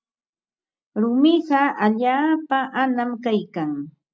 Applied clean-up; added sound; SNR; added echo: none; none; none; none.